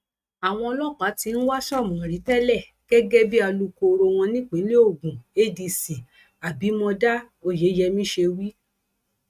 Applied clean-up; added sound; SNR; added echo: neural mask model RNNoise.